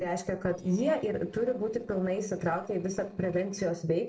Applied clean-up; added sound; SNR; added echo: neural separator model SepFormer DNS4.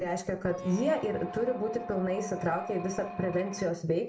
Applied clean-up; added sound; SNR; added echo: none; Squeak; 11 dB; reverberation time 0.4 s.